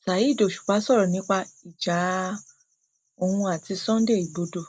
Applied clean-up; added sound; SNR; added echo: none; none; none; none.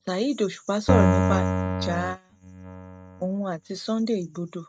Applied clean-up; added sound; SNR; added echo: neural mask model RNNoise.